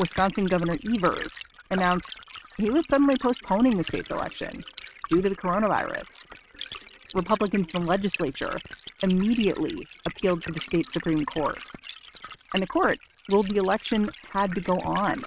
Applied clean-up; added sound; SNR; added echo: neural mask model RNNoise.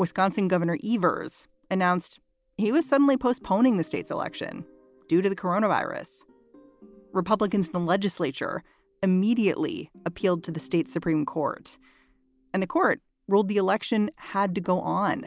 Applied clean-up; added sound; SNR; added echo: none; none; none; none.